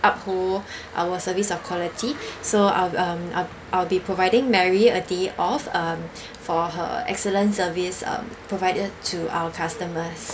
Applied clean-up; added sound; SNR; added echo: none; none; none; none.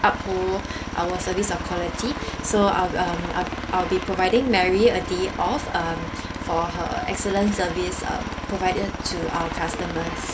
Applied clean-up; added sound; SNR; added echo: none; Aircraft; 6 dB; none.